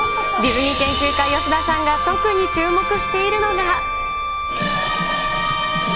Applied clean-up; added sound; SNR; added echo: none; Wind instrument, woodwind instrument; 2 dB; none.